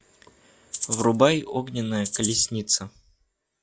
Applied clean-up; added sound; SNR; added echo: classical method log-MMSE.